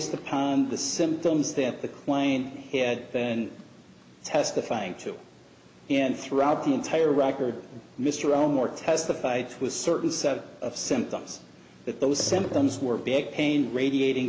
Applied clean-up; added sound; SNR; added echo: none; none; none; none.